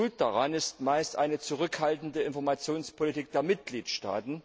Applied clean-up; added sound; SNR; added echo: none; none; none; none.